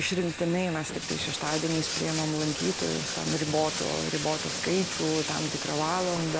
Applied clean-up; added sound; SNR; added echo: none; Bathtub (filling or washing); 5 dB; none.